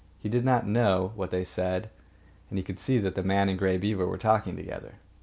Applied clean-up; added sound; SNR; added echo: none; none; none; none.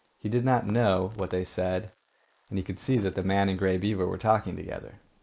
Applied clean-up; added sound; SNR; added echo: neural mask model Resemble Enhance denoiser.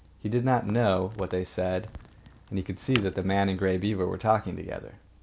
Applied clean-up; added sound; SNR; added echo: none; Crack; 17 dB; none.